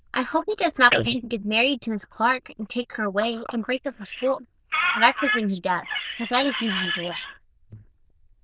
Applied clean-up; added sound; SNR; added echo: neural diffusion model UNIVERSE++.